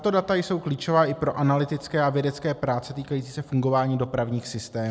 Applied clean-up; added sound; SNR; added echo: none; none; none; none.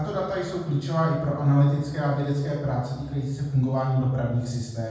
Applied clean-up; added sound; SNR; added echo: none; none; none; reverberation time 1.2 s.